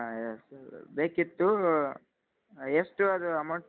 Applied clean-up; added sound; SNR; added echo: none; none; none; none.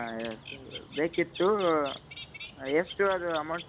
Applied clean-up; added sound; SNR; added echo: none; Bird; 14 dB; none.